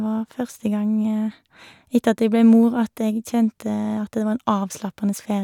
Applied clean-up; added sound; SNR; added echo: none; none; none; none.